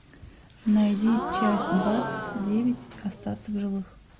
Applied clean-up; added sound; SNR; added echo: none; Gasp; 5 dB; none.